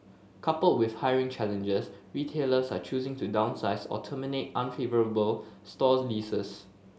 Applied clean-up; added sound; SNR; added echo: none; none; none; none.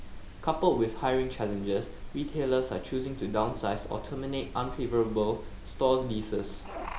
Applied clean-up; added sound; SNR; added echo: none; Cricket; 6 dB; none.